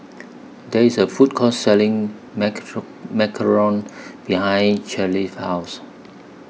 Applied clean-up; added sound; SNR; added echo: none; none; none; none.